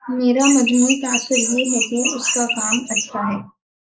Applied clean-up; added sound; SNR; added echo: neural mask model Resemble Enhance denoiser.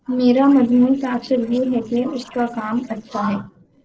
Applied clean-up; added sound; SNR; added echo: neural separator model SepFormer DNS4.